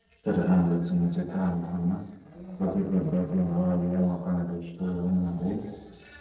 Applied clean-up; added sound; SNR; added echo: neural separator model SepFormer DNS4.